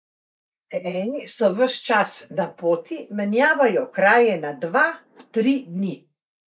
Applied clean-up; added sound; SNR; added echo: neural mask model Resemble Enhance denoiser.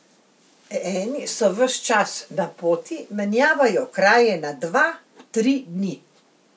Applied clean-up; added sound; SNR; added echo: none; none; none; none.